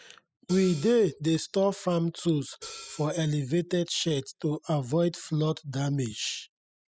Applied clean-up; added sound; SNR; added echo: classical method spectral subtraction.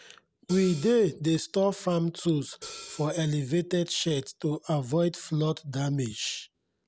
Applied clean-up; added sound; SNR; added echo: none; Hi-hat; 14 dB; none.